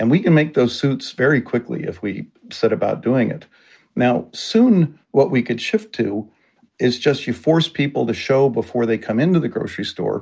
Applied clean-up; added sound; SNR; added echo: none; none; none; none.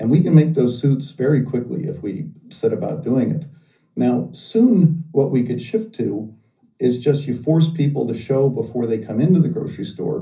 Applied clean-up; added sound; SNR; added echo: none; none; none; reverberation time 0.5 s.